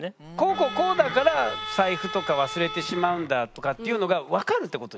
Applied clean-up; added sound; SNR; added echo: none; Bowed string instrument; 10 dB; none.